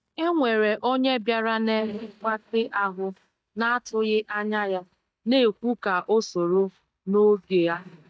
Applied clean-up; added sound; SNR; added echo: neural mask model DeepFilterNet 3.